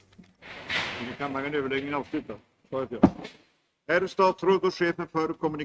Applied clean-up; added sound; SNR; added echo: neural mask model RNNoise.